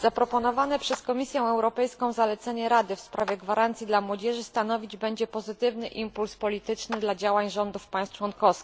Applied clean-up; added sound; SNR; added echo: none; Clapping; 17 dB; none.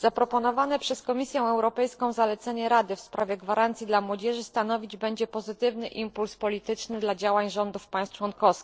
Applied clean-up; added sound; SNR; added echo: neural separator model SepFormer DNS4.